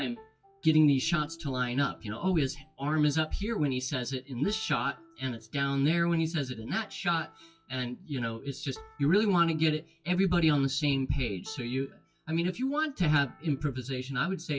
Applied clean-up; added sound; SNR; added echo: classical method WPE with log-MMSE.